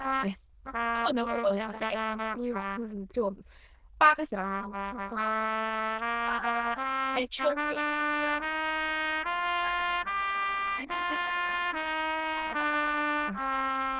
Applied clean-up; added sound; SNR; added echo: neural diffusion model UNIVERSE++.